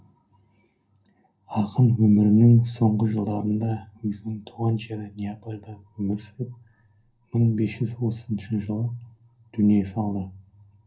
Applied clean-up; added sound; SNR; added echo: none; none; none; reverberation time 0.3 s.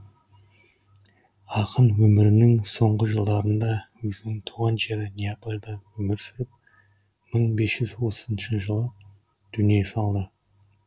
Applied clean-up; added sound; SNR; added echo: none; none; none; none.